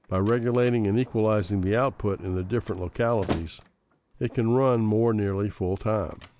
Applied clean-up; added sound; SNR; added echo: none; Slam; 17 dB; none.